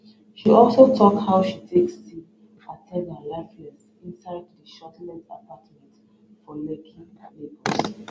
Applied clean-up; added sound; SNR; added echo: none; none; none; none.